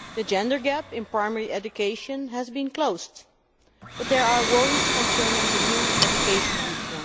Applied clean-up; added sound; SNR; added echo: none; Wood + Domestic sounds, home sounds; 0 dB; none.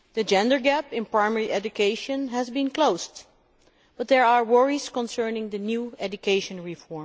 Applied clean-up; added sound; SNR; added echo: none; none; none; none.